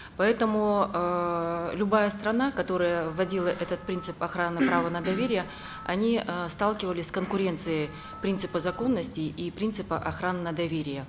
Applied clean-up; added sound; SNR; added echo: none; Alarm; 18 dB; none.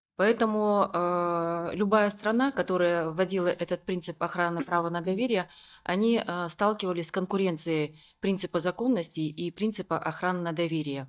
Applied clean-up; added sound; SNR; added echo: neural mask model DeepFilterNet 3.